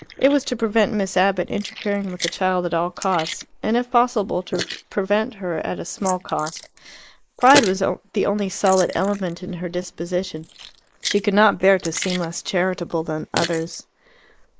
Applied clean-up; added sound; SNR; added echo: neural mask model Resemble Enhance denoiser.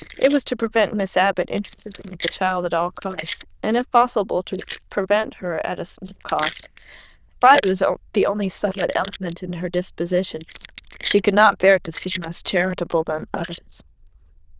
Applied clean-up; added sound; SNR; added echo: neural diffusion model UNIVERSE++.